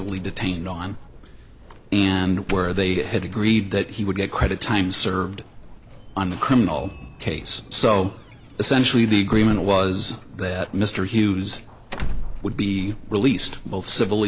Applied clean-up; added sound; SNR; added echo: none; Doorbell; 12 dB; none.